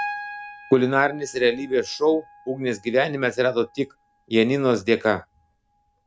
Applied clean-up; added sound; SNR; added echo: none; Piano; 17 dB; none.